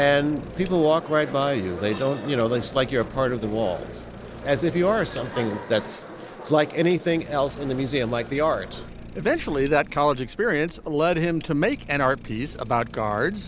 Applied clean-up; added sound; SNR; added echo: none; Idling; 20 dB; none.